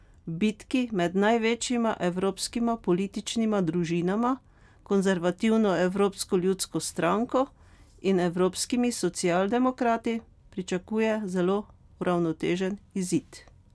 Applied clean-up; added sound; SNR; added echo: none; none; none; none.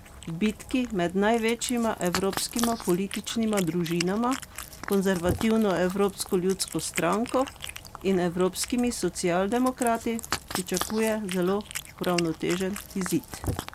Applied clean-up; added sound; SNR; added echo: none; Cat; 11 dB; none.